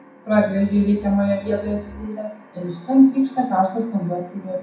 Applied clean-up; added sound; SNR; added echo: none; Bowed string instrument; 17 dB; reverberation time 0.6 s.